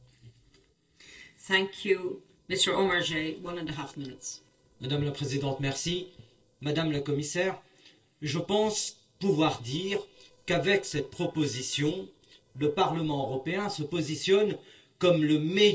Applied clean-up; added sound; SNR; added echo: neural separator model SepFormer DNS4.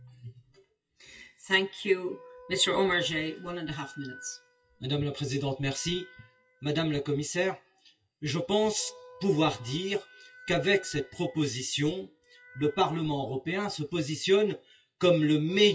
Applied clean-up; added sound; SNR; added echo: classical method WPE with log-MMSE.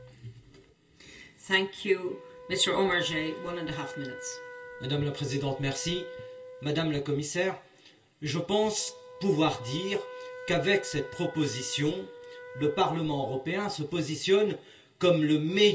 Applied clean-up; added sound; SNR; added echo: none; Wind instrument, woodwind instrument; 16 dB; reverberation time 0.2 s.